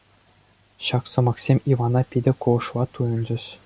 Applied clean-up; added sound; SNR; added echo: none; none; none; none.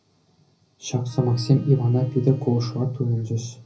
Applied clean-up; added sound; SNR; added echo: none; Bowed string instrument; 19 dB; reverberation time 0.4 s.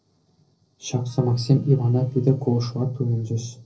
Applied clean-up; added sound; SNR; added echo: neural separator model SepFormer DNS4.